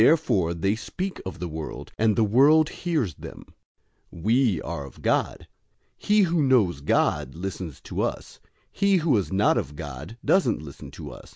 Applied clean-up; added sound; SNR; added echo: none; none; none; none.